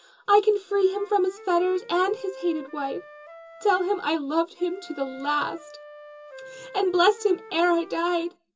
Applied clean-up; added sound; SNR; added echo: none; Wind instrument, woodwind instrument; 19 dB; reverberation time 0.2 s.